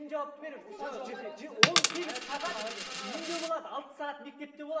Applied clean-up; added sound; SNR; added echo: none; Coin (dropping); -3 dB; reverberation time 0.8 s.